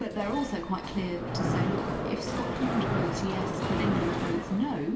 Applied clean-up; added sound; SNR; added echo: none; Mechanisms; -1 dB; reverberation time 0.8 s.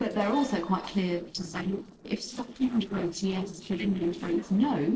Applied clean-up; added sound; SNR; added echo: neural separator model SepFormer DNS4.